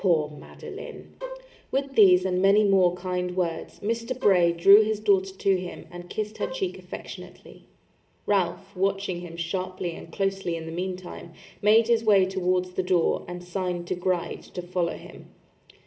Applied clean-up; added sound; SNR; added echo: none; Bowed string instrument; 12 dB; reverberation time 0.9 s.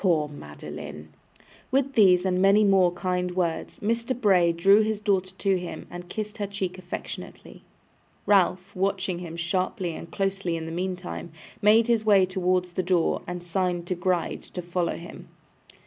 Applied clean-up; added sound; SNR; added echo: none; none; none; none.